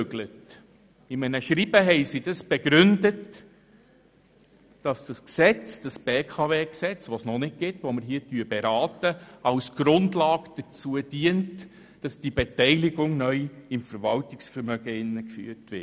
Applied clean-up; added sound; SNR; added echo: none; none; none; none.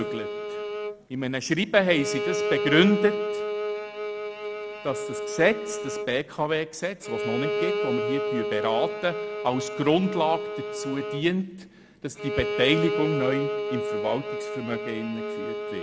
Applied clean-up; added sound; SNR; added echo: none; Bowed string instrument; 3 dB; none.